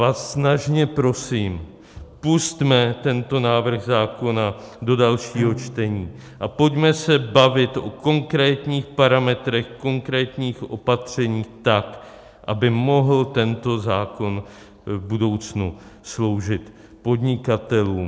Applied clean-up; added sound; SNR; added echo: none; Bowed string instrument; 16 dB; none.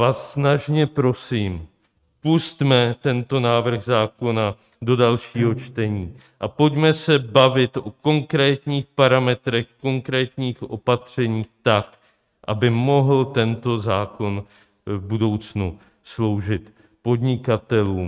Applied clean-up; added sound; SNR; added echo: neural mask model RNNoise.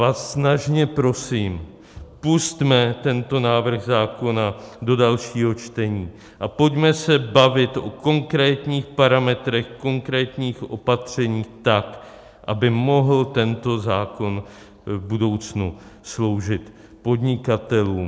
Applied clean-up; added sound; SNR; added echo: none; none; none; none.